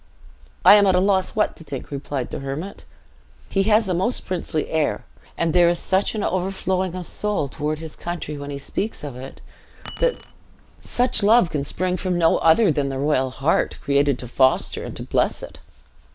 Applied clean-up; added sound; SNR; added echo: none; Keys jangling; 17 dB; none.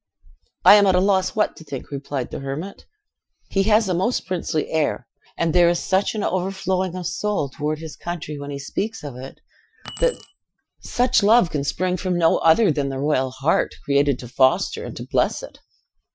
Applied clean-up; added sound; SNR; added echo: classical method Wiener filter.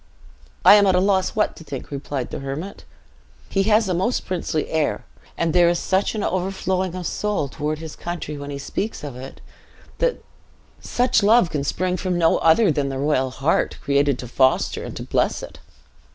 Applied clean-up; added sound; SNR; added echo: none; none; none; none.